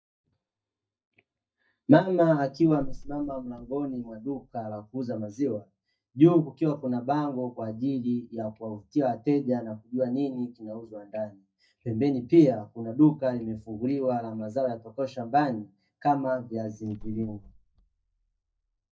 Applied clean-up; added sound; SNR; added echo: neural mask model DeepFilterNet 3.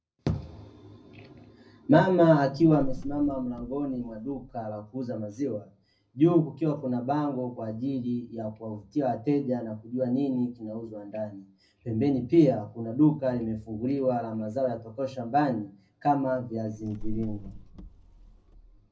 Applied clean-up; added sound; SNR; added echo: none; Car; 10 dB; reverberation time 0.4 s.